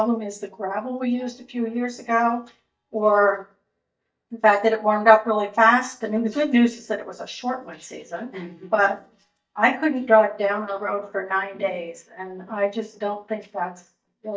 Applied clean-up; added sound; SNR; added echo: neural mask model DeepFilterNet 3.